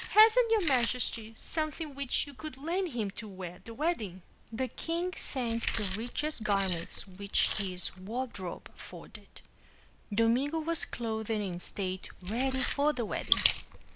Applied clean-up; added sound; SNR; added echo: neural mask model Resemble Enhance denoiser.